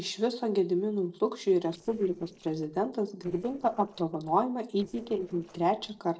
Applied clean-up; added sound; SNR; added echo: neural separator model SepFormer DNS4.